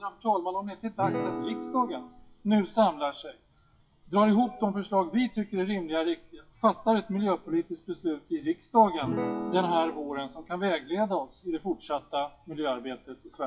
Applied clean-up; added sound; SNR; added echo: classical method WPE with log-MMSE.